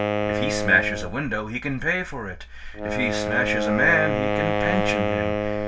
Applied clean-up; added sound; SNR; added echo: none; Wind instrument, woodwind instrument; 0 dB; reverberation time 0.2 s.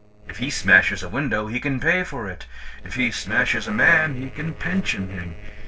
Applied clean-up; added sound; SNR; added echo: neural separator model SepFormer DNS4.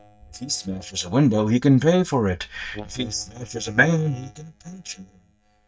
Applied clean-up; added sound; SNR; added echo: neural mask model DeepFilterNet 3.